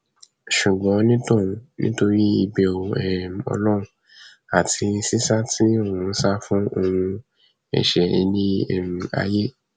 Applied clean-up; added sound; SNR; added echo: none; none; none; none.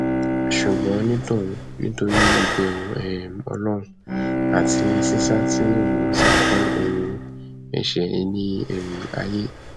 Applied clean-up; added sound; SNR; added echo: none; Bowed string instrument + Breathing; -2 dB; none.